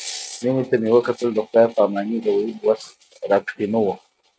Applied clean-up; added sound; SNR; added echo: neural mask model RNNoise.